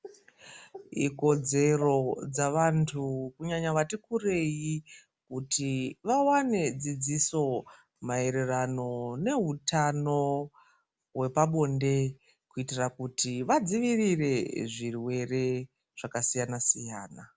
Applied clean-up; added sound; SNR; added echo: none; none; none; none.